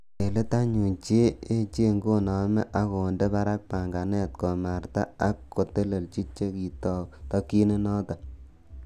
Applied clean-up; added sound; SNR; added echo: none; none; none; none.